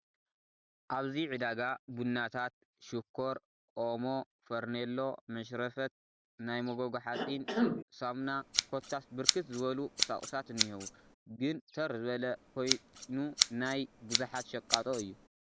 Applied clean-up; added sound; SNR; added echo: none; Cough + Scissors; -1 dB; none.